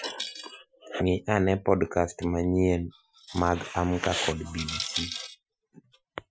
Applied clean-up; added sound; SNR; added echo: classical method Wiener filter.